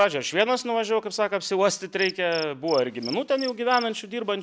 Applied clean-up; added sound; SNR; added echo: none; Cricket; 17 dB; none.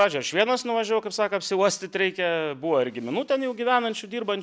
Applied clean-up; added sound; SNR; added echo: none; none; none; none.